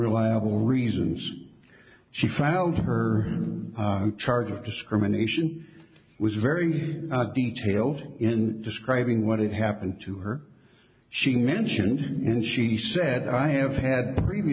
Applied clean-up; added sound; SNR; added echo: none; none; none; none.